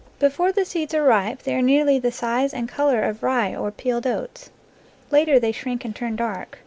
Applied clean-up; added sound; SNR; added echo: none; none; none; none.